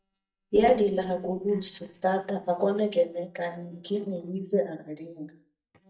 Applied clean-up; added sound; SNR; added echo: neural mask model DeepFilterNet 3.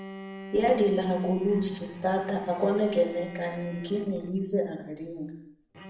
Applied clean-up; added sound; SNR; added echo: none; Bowed string instrument; 17 dB; reverberation time 0.7 s.